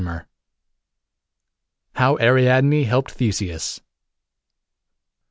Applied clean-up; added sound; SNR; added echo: none; none; none; none.